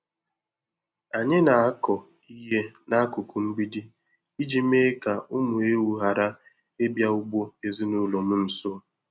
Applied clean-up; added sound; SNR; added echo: none; none; none; none.